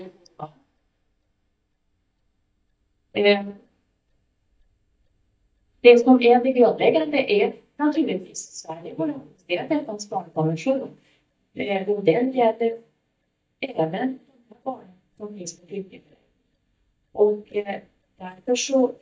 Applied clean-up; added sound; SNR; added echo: neural mask model DeepFilterNet 3.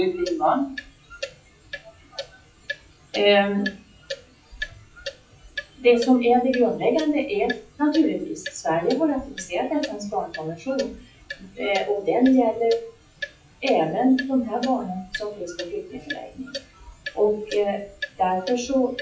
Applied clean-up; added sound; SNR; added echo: classical method WPE with log-MMSE.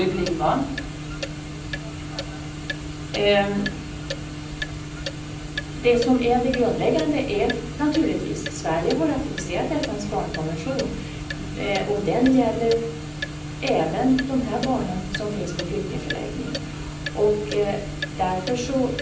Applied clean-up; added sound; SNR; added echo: none; Clock; 12 dB; reverberation time 0.6 s.